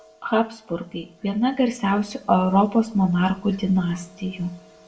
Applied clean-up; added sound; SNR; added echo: none; none; none; reverberation time 0.5 s.